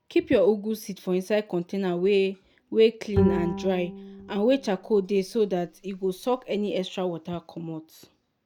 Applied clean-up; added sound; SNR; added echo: none; Bowed string instrument; 7 dB; none.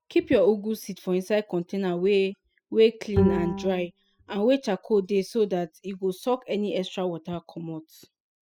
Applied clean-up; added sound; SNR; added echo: classical method spectral subtraction.